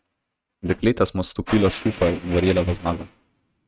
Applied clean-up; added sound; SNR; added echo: neural mask model RNNoise.